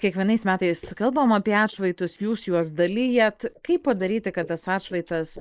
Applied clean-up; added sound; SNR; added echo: neural mask model Resemble Enhance denoiser.